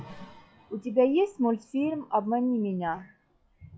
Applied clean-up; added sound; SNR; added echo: classical method log-MMSE.